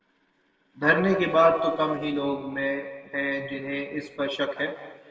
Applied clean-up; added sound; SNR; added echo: neural separator model SepFormer DNS4.